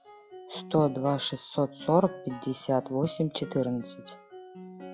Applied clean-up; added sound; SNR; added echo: classical method log-MMSE.